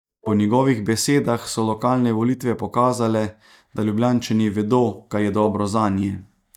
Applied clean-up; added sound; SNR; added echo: neural mask model DeepFilterNet 3.